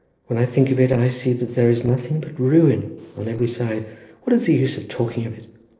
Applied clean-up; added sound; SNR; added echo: neural separator model SepFormer DNS4.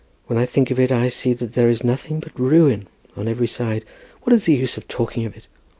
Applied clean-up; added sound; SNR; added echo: none; none; none; none.